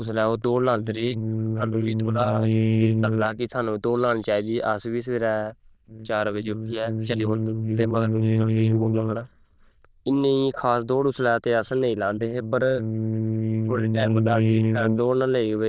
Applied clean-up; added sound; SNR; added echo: neural diffusion model UNIVERSE++.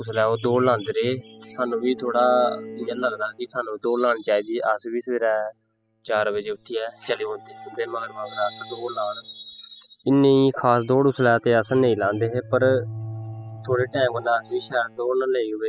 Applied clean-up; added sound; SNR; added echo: classical method spectral subtraction.